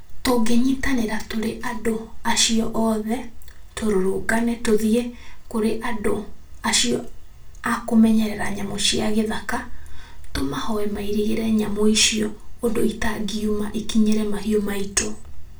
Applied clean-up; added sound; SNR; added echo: none; none; none; reverberation time 0.3 s.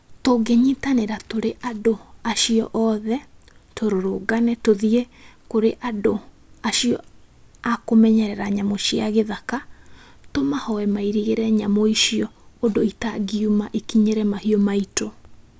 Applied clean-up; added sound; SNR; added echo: none; none; none; none.